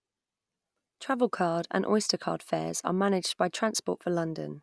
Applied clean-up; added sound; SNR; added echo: none; none; none; none.